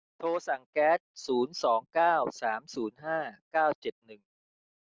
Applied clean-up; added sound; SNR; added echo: none; none; none; none.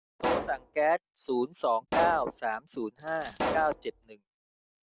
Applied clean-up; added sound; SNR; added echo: none; Coin (dropping) + Explosion; 5 dB; none.